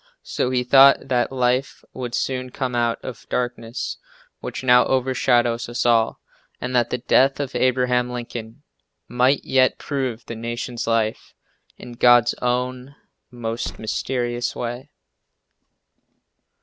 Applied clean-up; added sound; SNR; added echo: none; Car; 16 dB; none.